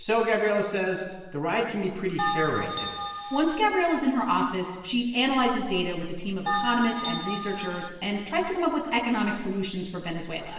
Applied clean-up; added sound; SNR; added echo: none; Bell; 4 dB; reverberation time 1.2 s.